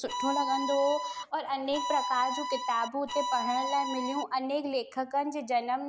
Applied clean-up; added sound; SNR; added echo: none; Bowed string instrument; 3 dB; none.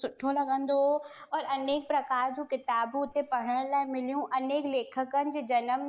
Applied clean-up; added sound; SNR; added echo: neural mask model Resemble Enhance denoiser.